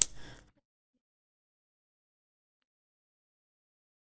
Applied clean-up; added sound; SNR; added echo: neural mask model DeepFilterNet 3.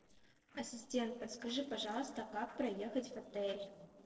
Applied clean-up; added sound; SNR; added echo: neural separator model SepFormer DNS4.